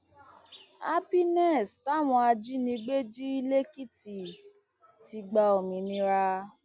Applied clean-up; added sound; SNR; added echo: none; none; none; none.